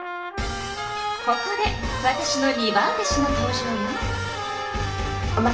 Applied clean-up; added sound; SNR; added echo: none; Trumpet; 5 dB; reverberation time 0.7 s.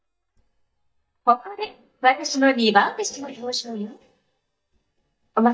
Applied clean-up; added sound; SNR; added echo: neural mask model DeepFilterNet 3.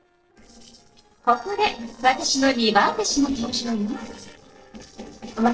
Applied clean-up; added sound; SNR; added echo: neural separator model SepFormer DNS4.